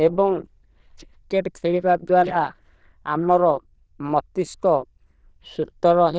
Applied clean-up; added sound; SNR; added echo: neural diffusion model UNIVERSE++.